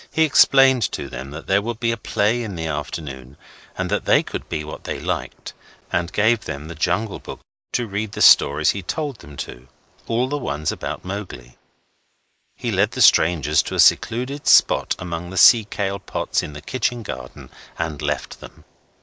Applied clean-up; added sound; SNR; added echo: neural mask model Resemble Enhance denoiser.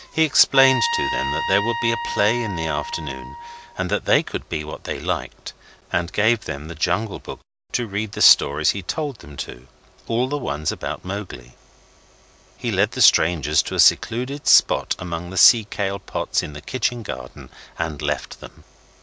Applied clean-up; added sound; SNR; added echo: none; Trumpet; 4 dB; none.